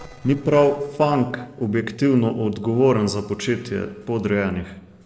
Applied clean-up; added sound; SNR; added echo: neural separator model SepFormer DNS4.